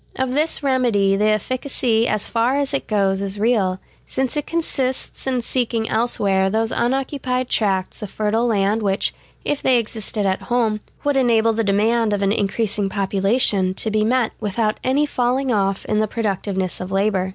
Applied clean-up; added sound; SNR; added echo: none; none; none; none.